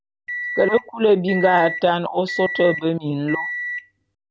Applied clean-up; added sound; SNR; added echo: none; Microwave oven; 9 dB; none.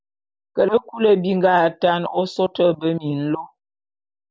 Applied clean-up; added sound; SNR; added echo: none; none; none; none.